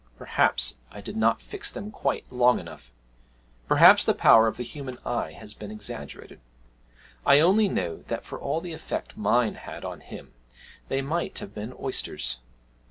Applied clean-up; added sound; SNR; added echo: none; none; none; none.